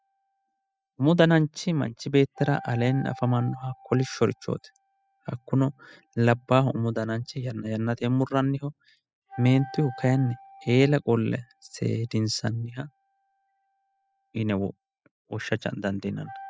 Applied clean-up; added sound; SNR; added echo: classical method spectral subtraction.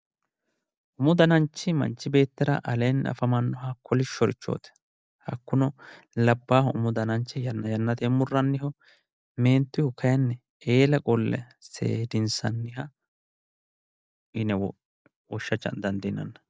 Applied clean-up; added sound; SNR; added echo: none; none; none; none.